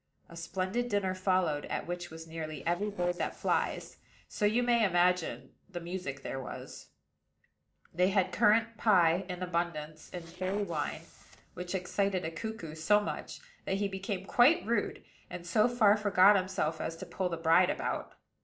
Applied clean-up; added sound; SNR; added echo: neural separator model SepFormer DNS4.